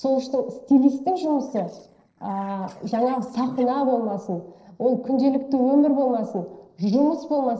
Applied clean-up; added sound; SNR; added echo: neural separator model SepFormer DNS4.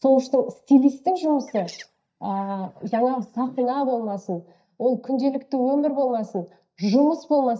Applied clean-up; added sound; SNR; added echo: neural mask model DeepFilterNet 3.